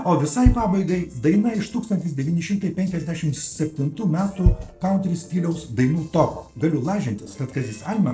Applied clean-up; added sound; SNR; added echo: neural separator model SepFormer DNS4.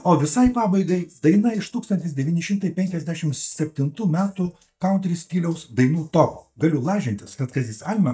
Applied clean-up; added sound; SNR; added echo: neural mask model DeepFilterNet 3.